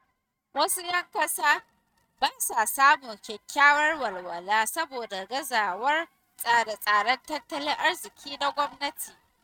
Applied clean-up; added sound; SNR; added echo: neural mask model RNNoise.